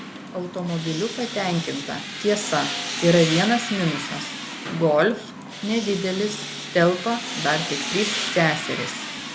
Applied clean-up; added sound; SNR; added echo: none; Tools; 7 dB; none.